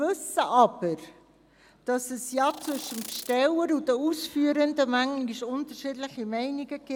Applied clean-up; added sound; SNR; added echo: none; Insect; 14 dB; none.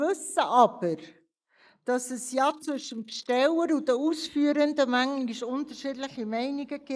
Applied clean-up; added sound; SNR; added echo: neural mask model Resemble Enhance denoiser.